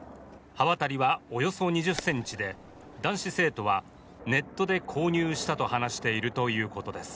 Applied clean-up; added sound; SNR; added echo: none; Bird; 19 dB; none.